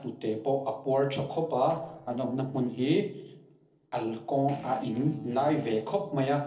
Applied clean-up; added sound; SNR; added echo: neural separator model SepFormer DNS4.